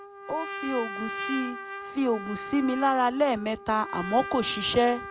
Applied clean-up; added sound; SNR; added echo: none; Trumpet; 10 dB; none.